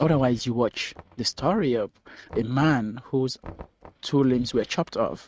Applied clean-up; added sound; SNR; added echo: neural mask model RNNoise.